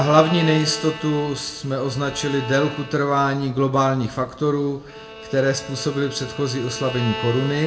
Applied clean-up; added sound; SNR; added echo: none; Bowed string instrument; 13 dB; reverberation time 0.5 s.